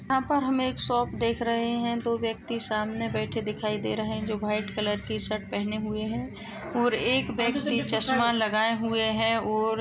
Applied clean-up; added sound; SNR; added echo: none; none; none; none.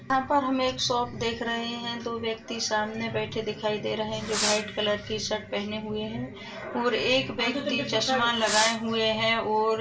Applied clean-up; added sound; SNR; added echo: none; Fireworks; 6 dB; reverberation time 0.2 s.